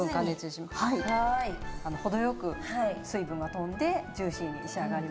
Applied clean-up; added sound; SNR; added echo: none; Guitar + Bird; 12 dB; none.